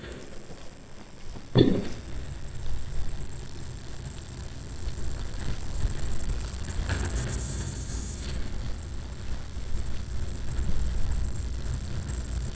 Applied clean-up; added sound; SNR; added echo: neural mask model DeepFilterNet 3.